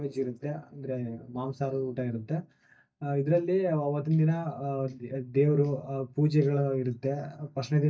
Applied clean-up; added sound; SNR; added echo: neural mask model DeepFilterNet 3.